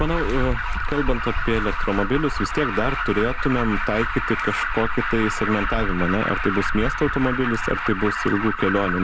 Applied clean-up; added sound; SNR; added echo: none; Alarm; 1 dB; none.